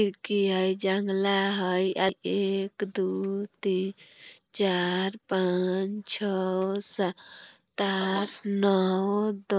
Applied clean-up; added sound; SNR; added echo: neural mask model Resemble Enhance denoiser.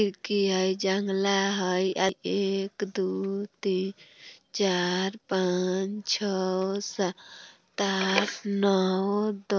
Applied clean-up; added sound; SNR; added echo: none; none; none; none.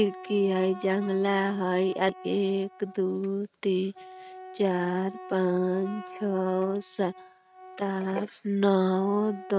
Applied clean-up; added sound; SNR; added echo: neural mask model RNNoise.